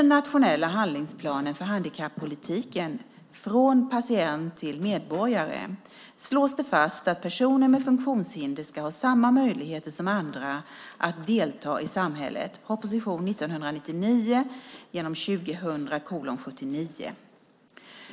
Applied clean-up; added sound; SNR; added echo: none; none; none; none.